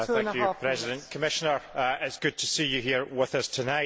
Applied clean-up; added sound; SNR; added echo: none; none; none; none.